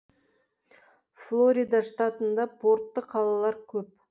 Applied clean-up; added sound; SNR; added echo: none; none; none; none.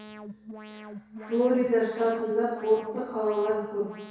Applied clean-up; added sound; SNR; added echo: none; Alarm; 15 dB; reverberation time 1.1 s.